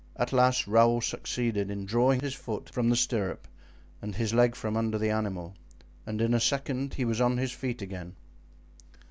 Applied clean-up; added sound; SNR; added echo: none; none; none; none.